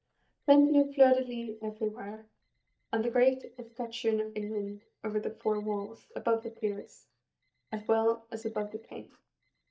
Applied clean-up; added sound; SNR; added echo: neural mask model DeepFilterNet 3.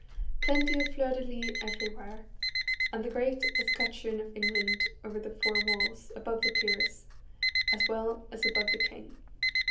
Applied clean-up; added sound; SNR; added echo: none; Alarm; -4 dB; reverberation time 0.3 s.